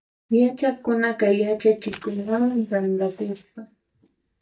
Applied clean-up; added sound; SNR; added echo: neural mask model DeepFilterNet 3.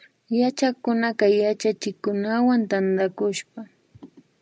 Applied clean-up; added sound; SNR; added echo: none; none; none; none.